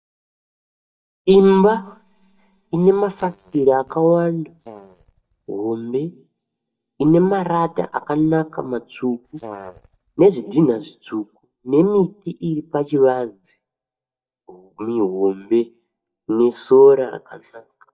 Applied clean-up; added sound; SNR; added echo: neural mask model DeepFilterNet 3.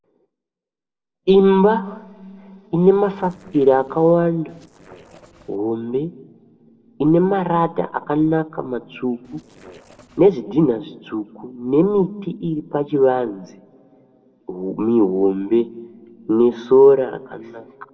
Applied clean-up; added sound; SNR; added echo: neural separator model SepFormer DNS4.